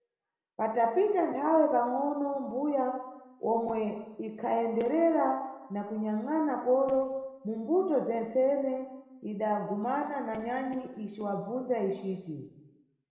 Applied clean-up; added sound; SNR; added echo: none; none; none; reverberation time 1.0 s.